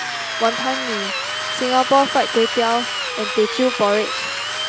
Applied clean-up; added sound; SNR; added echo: none; Drill; 4 dB; none.